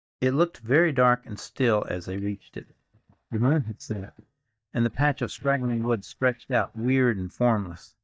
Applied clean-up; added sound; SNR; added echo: neural mask model DeepFilterNet 3.